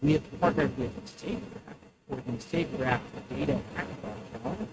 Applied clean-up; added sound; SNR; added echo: neural mask model RNNoise.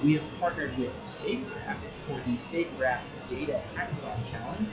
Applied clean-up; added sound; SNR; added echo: classical method log-MMSE.